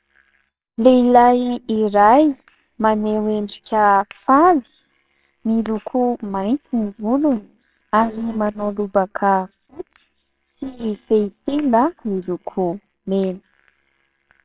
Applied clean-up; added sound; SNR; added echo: neural separator model SepFormer WHAMR!.